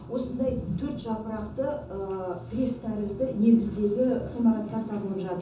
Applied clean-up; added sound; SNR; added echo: none; none; none; reverberation time 0.6 s.